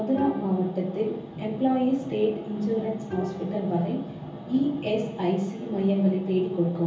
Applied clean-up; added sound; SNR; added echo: none; Bowed string instrument; 17 dB; reverberation time 0.7 s.